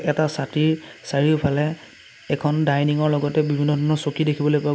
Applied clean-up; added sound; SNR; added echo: none; none; none; none.